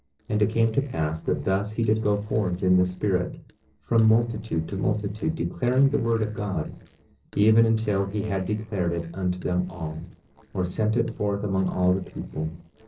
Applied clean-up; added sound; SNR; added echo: neural separator model SepFormer DNS4.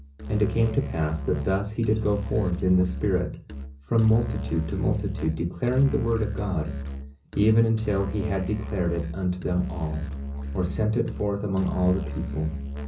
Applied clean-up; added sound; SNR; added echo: none; Musical instrument; 7 dB; reverberation time 0.5 s.